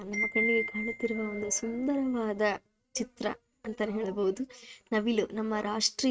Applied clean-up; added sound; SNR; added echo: neural mask model RNNoise.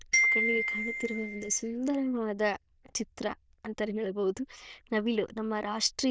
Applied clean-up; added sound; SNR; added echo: neural diffusion model UNIVERSE++.